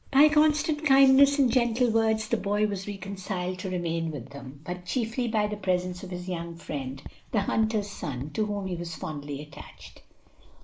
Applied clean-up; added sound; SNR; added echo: neural mask model Resemble Enhance denoiser.